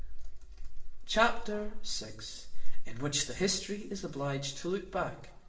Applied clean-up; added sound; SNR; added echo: none; none; none; reverberation time 0.7 s.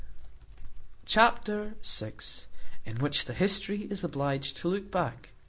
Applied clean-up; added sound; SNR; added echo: none; none; none; none.